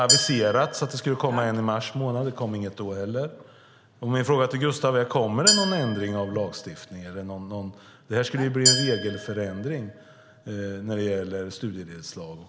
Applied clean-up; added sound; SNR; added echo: none; Glass; 3 dB; none.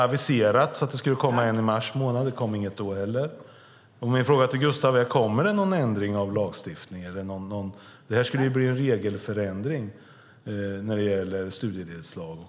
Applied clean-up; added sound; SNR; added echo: none; none; none; none.